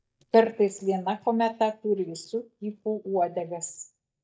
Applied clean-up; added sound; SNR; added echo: neural mask model DeepFilterNet 3.